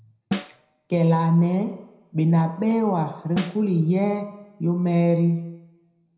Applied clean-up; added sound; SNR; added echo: none; Snare drum; 13 dB; reverberation time 0.8 s.